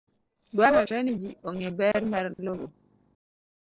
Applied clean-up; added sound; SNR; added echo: neural separator model SepFormer DNS4.